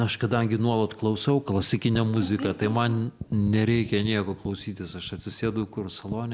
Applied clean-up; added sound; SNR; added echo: none; none; none; none.